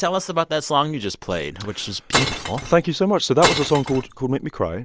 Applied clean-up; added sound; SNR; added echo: none; Glass; 4 dB; none.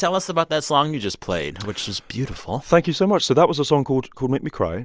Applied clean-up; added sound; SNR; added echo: none; none; none; none.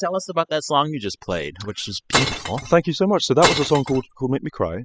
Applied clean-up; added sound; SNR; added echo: classical method spectral subtraction.